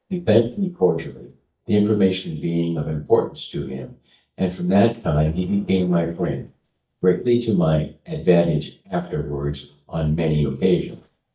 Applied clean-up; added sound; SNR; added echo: neural mask model DeepFilterNet 3.